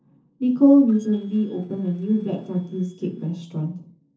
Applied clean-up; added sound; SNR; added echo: neural separator model SepFormer DNS4.